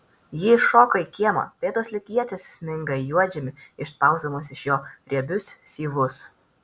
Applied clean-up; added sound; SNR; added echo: none; none; none; none.